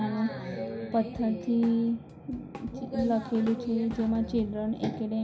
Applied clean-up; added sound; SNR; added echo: none; Drum / Drum kit; 16 dB; reverberation time 0.5 s.